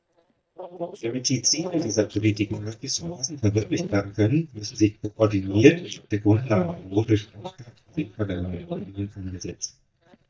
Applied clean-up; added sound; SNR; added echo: neural mask model DeepFilterNet 3.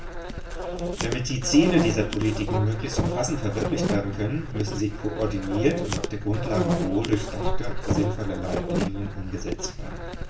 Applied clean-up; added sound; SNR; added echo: none; Insect; 4 dB; reverberation time 0.2 s.